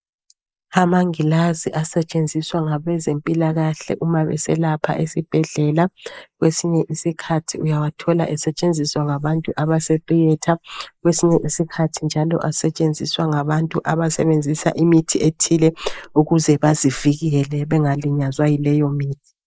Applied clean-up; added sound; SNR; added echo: neural mask model Resemble Enhance denoiser.